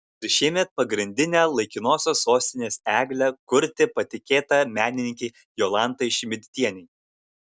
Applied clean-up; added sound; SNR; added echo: none; none; none; none.